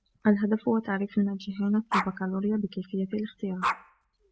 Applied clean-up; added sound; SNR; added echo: none; Dog; 9 dB; none.